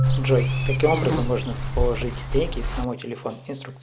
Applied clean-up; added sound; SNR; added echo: none; Walk, footsteps / Insect + Marimba, xylophone; -2 dB; none.